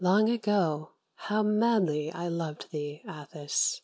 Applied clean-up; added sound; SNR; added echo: none; none; none; none.